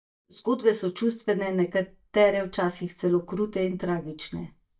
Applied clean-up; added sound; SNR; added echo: neural mask model DeepFilterNet 3.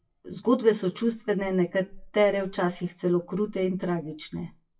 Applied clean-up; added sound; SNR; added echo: classical method WPE with log-MMSE.